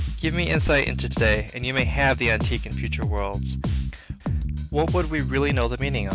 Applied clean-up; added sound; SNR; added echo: none; Bass guitar; 1 dB; none.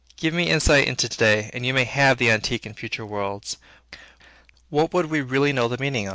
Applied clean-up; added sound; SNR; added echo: none; none; none; none.